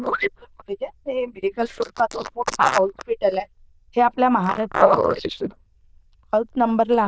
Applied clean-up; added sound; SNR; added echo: neural diffusion model UNIVERSE++.